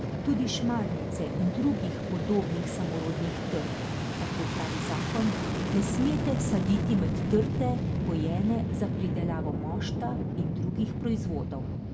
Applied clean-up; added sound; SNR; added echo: none; Fixed-wing aircraft, airplane; -1 dB; reverberation time 1.9 s.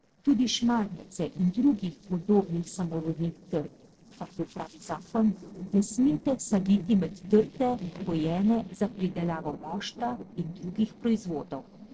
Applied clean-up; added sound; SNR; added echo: neural separator model SepFormer DNS4.